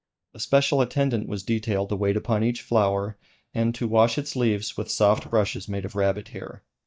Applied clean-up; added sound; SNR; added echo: neural mask model DeepFilterNet 3.